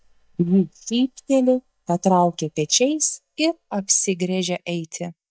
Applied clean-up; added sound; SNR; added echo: neural mask model DeepFilterNet 3.